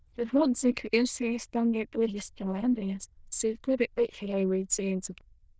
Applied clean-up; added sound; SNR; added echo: neural diffusion model UNIVERSE++.